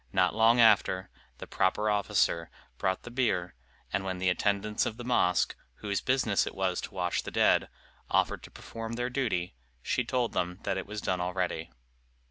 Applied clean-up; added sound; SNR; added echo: none; none; none; none.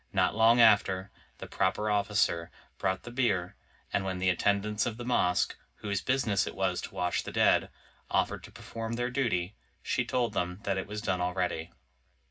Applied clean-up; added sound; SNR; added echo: none; none; none; reverberation time 0.4 s.